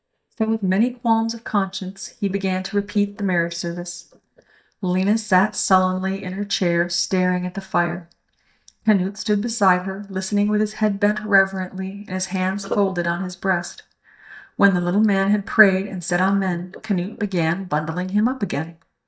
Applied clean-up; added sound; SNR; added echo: neural mask model DeepFilterNet 3.